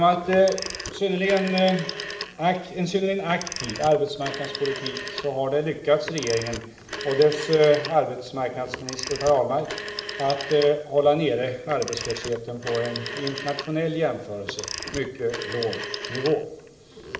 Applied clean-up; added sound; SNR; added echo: none; Telephone; 11 dB; reverberation time 1.2 s.